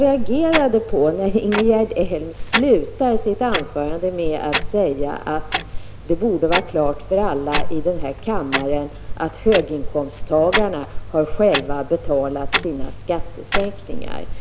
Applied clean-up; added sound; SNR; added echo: none; Clock; 3 dB; none.